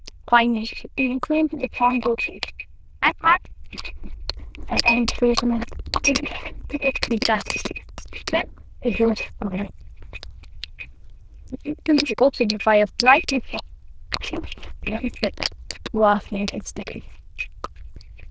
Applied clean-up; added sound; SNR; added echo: neural diffusion model UNIVERSE++.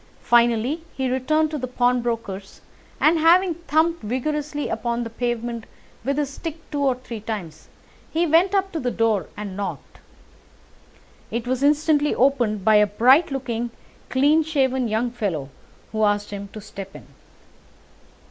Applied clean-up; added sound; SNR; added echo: none; none; none; none.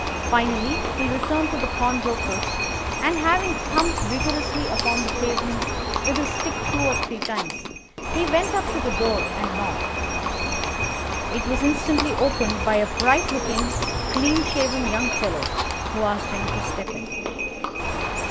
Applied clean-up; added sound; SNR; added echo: none; Livestock, farm animals, working animals + Bird; -1 dB; none.